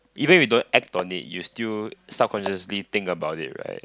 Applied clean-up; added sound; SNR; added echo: none; none; none; none.